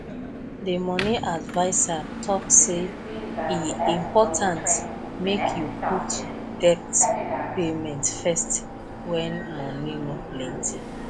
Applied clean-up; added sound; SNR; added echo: none; Subway, metro, underground; 5 dB; none.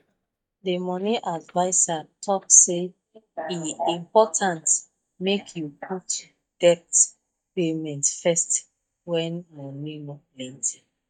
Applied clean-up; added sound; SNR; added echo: neural mask model DeepFilterNet 3.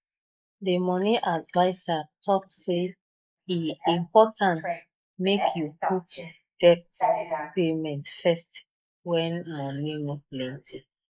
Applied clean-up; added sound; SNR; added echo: neural mask model Resemble Enhance denoiser.